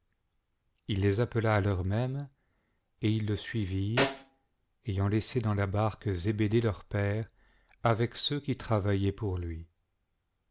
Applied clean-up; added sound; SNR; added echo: none; Snare drum; 5 dB; none.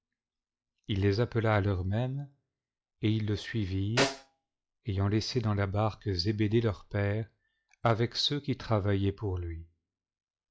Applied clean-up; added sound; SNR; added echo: classical method log-MMSE.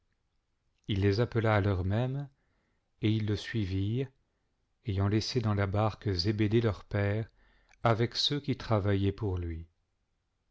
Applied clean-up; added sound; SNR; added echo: none; none; none; none.